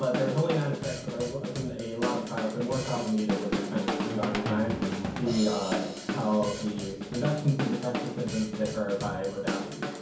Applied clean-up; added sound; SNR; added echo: none; Drum / Drum kit; 4 dB; reverberation time 0.6 s.